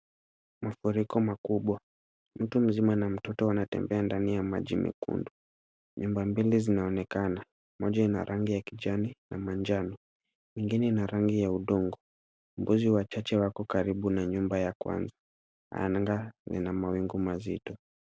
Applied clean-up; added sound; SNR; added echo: none; none; none; none.